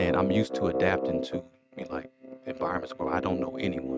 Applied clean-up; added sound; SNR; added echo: neural mask model RNNoise.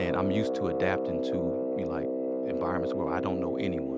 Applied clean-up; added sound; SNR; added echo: none; Brass instrument; -4 dB; none.